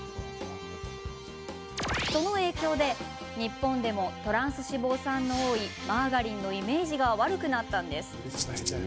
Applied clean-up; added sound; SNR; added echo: none; Rattle (instrument); 6 dB; none.